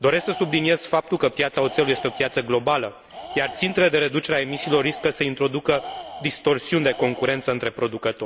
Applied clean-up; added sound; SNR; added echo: none; Tools; 16 dB; none.